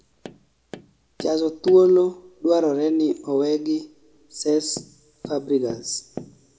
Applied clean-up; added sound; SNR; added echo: none; Tap; 20 dB; reverberation time 0.6 s.